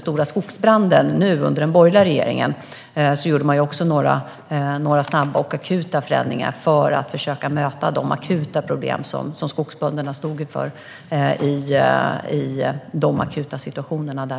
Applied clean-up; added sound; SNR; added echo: none; none; none; none.